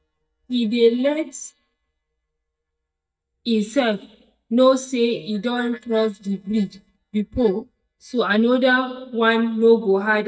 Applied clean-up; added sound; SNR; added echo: neural mask model DeepFilterNet 3.